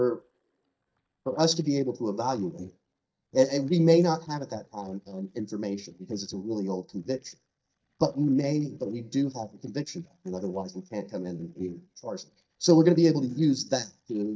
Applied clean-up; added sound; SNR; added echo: neural mask model DeepFilterNet 3.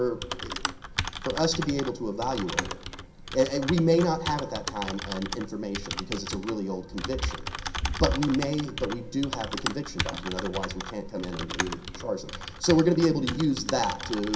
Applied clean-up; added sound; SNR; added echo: none; Typing; 6 dB; reverberation time 0.3 s.